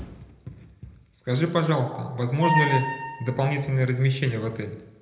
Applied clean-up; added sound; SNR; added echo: none; Squeak; 5 dB; reverberation time 0.8 s.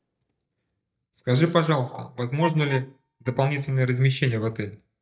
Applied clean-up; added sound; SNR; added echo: neural mask model DeepFilterNet 3.